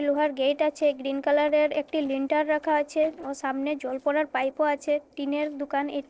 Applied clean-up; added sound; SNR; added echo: neural separator model SepFormer DNS4.